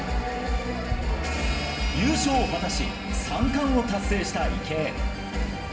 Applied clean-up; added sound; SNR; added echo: none; Bass drum; 13 dB; reverberation time 0.9 s.